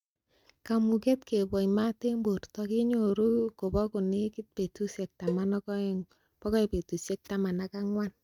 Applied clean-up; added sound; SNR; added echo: neural mask model RNNoise.